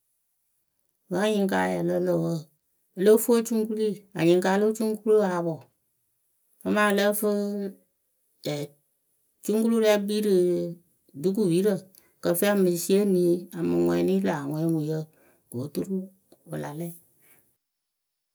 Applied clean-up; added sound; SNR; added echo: none; none; none; none.